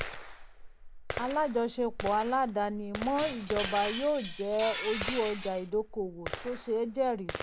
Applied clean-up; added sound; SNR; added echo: none; Gunshot, gunfire + Glass; 8 dB; none.